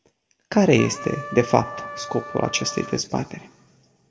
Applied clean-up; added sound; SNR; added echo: none; Trumpet; 13 dB; reverberation time 1.0 s.